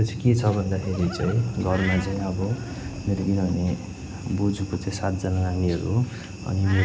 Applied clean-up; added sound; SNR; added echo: none; Livestock, farm animals, working animals + Meow; 15 dB; none.